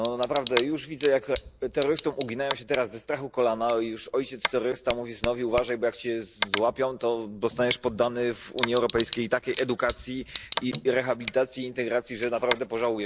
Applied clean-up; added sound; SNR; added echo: none; Tick / Bicycle + Tap; 5 dB; none.